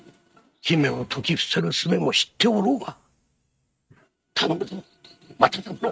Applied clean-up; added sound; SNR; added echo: neural mask model RNNoise.